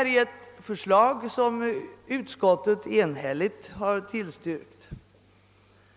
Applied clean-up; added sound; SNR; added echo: none; none; none; none.